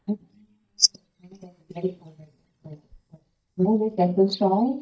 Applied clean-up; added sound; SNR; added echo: neural mask model DeepFilterNet 3.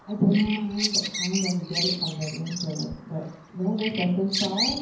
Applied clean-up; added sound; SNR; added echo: none; Bird vocalization, bird call, bird song; 4 dB; reverberation time 0.9 s.